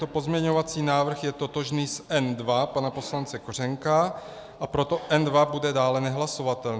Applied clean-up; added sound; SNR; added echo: none; none; none; none.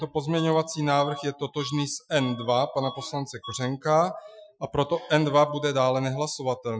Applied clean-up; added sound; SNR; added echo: classical method Wiener filter.